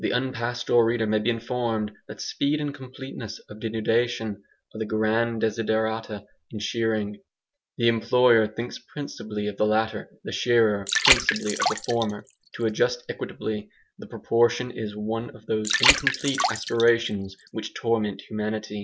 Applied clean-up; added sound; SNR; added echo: none; Water; 3 dB; none.